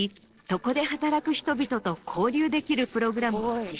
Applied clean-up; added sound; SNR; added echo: neural separator model SepFormer DNS4.